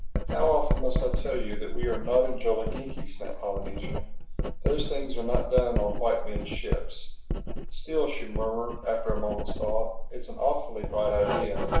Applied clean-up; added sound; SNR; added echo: none; Writing; -2 dB; reverberation time 0.6 s.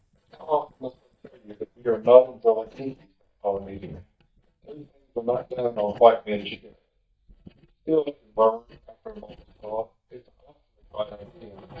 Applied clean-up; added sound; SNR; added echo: neural mask model DeepFilterNet 3.